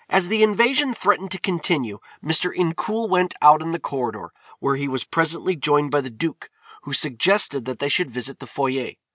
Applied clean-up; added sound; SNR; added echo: none; none; none; none.